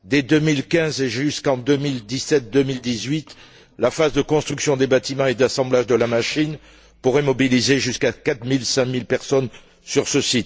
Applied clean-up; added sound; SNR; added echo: neural separator model SepFormer DNS4.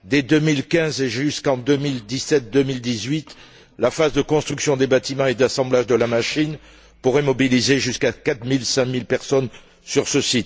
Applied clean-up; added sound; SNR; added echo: none; none; none; none.